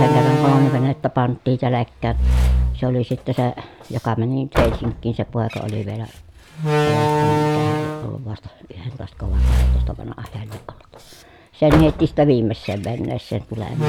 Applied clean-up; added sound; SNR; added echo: none; Slam; 1 dB; none.